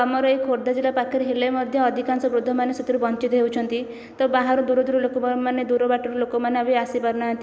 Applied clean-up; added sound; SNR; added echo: none; none; none; none.